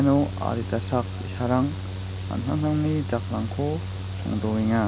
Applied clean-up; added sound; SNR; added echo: none; Mechanical fan; 5 dB; none.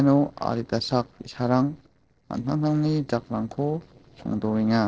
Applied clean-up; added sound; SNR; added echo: neural separator model SepFormer DNS4.